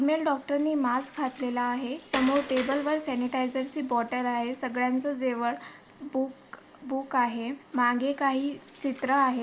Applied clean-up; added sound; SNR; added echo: none; Water; 16 dB; reverberation time 0.5 s.